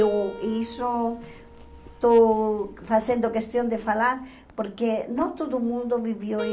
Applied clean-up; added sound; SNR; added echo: none; Keyboard (musical); 18 dB; none.